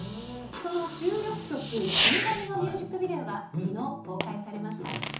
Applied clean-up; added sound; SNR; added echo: none; Fireworks; 0 dB; reverberation time 0.7 s.